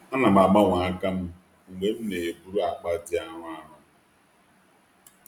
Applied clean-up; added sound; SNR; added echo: none; none; none; none.